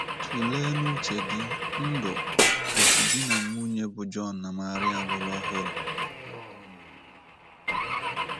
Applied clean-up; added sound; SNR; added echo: none; Glass / Engine / Car; -5 dB; none.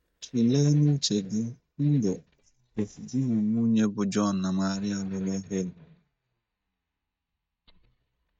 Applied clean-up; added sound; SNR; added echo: neural mask model DeepFilterNet 3.